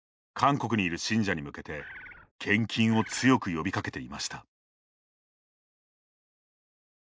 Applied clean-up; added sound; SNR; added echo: neural mask model Resemble Enhance denoiser.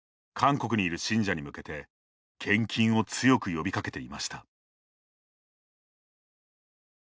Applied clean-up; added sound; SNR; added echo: none; none; none; none.